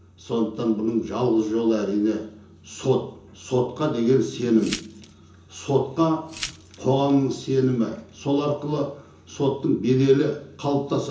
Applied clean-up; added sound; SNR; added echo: none; Glass; 15 dB; reverberation time 0.6 s.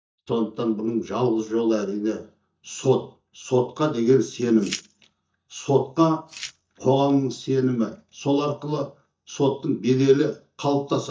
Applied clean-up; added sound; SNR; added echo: neural mask model DeepFilterNet 3.